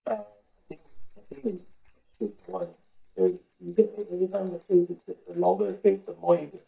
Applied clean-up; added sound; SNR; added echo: neural mask model DeepFilterNet 3.